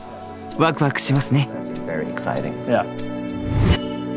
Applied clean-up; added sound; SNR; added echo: none; Rattle (instrument); 20 dB; none.